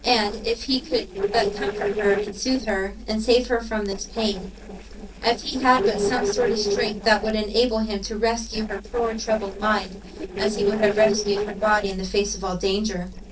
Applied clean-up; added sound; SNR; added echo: neural separator model SepFormer DNS4.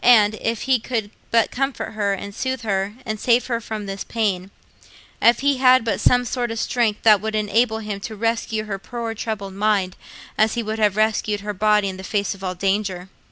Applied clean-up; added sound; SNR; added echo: none; none; none; none.